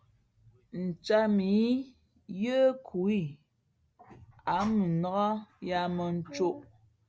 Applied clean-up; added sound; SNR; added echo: none; none; none; none.